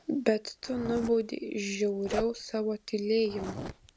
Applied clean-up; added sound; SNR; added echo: none; Zipper (clothing); 12 dB; none.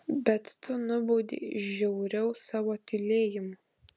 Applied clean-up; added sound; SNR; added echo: none; none; none; none.